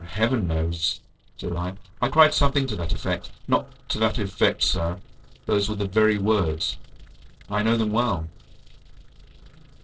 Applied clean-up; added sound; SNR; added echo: neural separator model SepFormer DNS4.